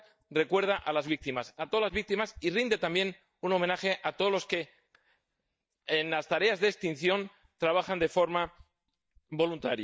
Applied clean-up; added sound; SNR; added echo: neural mask model DeepFilterNet 3.